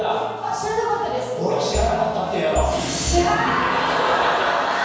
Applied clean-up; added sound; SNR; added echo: none; Marimba, xylophone / Wood; 6 dB; reverberation time 1.2 s.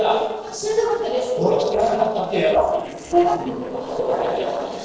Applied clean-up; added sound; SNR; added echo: neural separator model SepFormer DNS4.